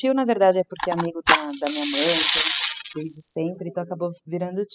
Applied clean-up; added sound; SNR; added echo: classical method spectral subtraction.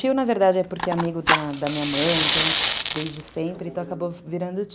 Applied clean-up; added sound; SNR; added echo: none; Fire; 1 dB; none.